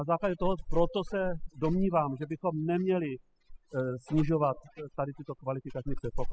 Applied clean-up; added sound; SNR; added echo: classical method spectral subtraction.